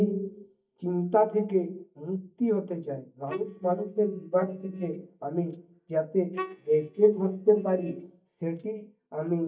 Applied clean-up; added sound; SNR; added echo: neural mask model DeepFilterNet 3.